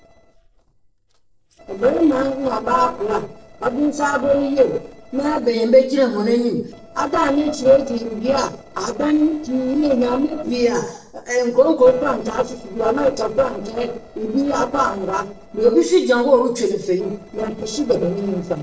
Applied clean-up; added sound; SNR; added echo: neural separator model SepFormer DNS4.